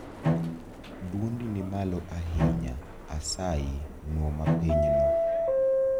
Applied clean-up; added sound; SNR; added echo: none; Subway, metro, underground + Bowed string instrument; -4 dB; none.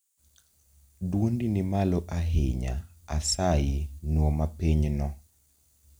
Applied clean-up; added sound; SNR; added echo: none; none; none; none.